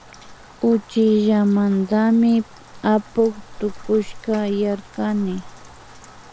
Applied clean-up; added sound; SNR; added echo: none; Rain; 19 dB; none.